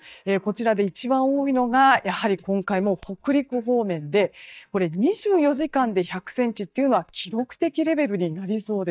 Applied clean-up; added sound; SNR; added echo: neural mask model DeepFilterNet 3.